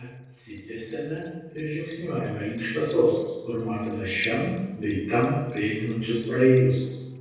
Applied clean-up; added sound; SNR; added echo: neural separator model SepFormer DNS4.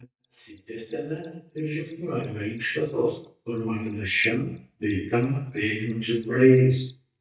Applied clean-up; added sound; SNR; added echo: neural mask model DeepFilterNet 3.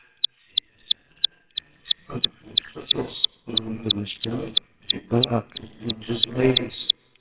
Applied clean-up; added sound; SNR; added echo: neural separator model SepFormer WHAMR!.